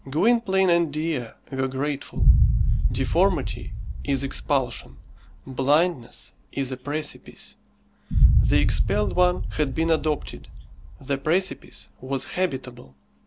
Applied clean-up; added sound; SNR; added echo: none; Boom; -1 dB; none.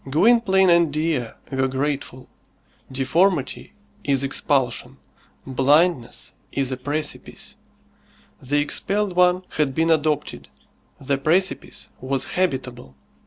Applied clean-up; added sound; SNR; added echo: none; none; none; none.